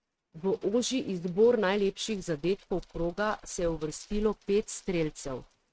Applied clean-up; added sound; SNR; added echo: neural mask model RNNoise.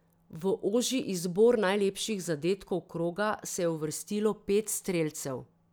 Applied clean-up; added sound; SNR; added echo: none; none; none; none.